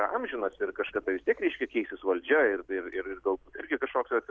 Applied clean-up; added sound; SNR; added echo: none; none; none; none.